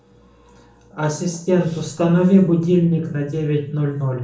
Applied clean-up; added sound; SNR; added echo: none; none; none; reverberation time 1.0 s.